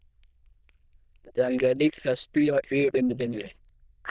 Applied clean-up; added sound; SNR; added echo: neural diffusion model UNIVERSE++.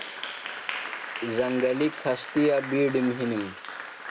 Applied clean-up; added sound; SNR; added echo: none; Applause; 9 dB; none.